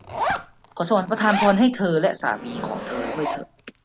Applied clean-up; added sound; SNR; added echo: none; Zipper (clothing); 7 dB; none.